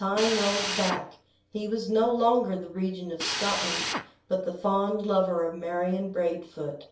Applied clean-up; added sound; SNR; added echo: none; Drill; 4 dB; reverberation time 0.4 s.